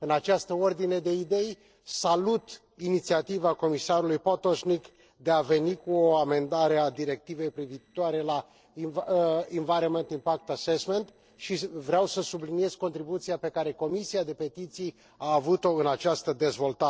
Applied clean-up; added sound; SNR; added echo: neural separator model SepFormer DNS4.